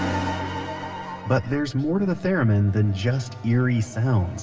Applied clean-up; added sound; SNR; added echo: none; none; none; reverberation time 2.7 s.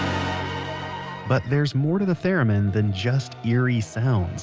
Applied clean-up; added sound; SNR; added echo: none; none; none; none.